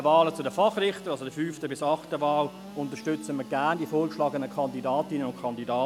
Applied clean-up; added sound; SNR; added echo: none; Sawing / Engine; 17 dB; none.